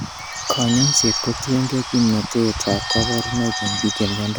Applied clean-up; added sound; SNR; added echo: none; Bird / Bell; 5 dB; none.